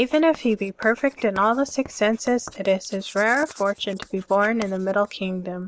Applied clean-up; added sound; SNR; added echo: neural mask model Resemble Enhance denoiser.